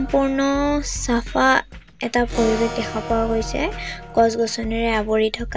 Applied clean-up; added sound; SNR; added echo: none; Drum kit + Electric guitar / Acoustic guitar; 10 dB; none.